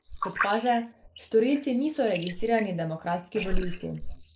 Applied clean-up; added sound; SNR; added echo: neural mask model Resemble Enhance denoiser.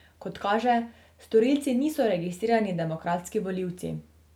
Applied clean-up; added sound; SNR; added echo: none; none; none; none.